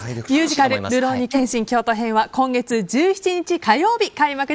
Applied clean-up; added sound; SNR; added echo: neural mask model Resemble Enhance denoiser.